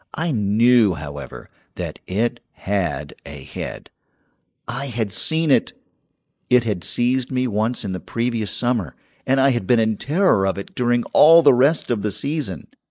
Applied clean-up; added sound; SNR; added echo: neural mask model Resemble Enhance denoiser.